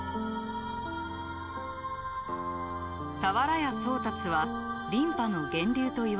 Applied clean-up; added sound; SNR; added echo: none; none; none; none.